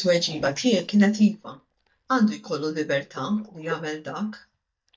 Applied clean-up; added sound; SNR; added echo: neural mask model DeepFilterNet 3.